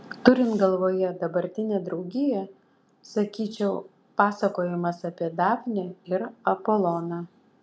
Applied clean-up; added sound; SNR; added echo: none; none; none; none.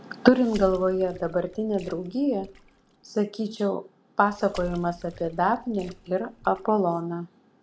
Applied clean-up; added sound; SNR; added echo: none; Water / Splash, splatter; 19 dB; none.